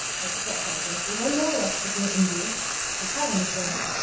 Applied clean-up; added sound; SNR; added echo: none; Frying (food); -2 dB; reverberation time 0.7 s.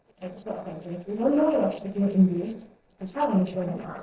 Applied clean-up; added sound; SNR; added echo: neural separator model SepFormer DNS4.